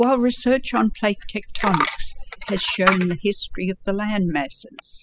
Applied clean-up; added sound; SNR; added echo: classical method spectral subtraction.